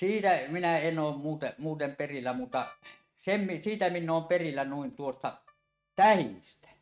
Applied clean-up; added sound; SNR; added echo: neural mask model RNNoise.